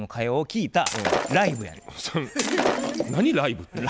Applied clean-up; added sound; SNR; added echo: none; Shatter; 4 dB; none.